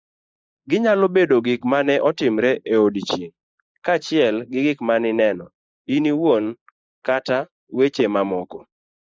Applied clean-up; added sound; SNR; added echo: neural mask model Resemble Enhance denoiser.